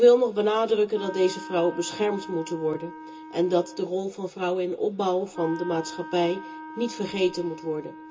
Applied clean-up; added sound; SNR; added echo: none; Wind instrument, woodwind instrument; 15 dB; reverberation time 0.2 s.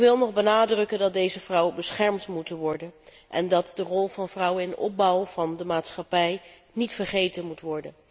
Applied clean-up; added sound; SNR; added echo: none; none; none; none.